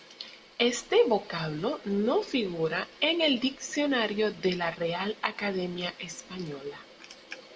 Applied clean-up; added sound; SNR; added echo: none; none; none; none.